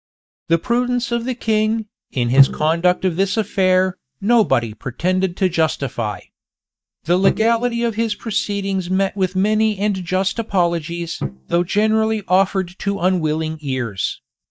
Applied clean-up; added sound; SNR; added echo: neural mask model DeepFilterNet 3.